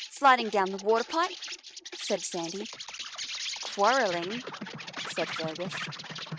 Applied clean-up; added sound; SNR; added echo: neural mask model RNNoise.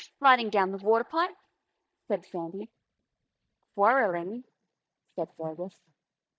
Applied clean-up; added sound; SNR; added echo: neural mask model DeepFilterNet 3.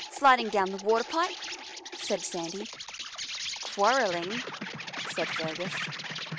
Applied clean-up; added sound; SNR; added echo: none; Insect; 7 dB; none.